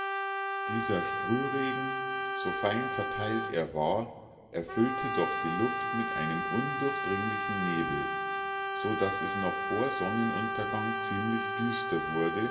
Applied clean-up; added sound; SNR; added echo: none; Brass instrument; 0 dB; reverberation time 1.5 s.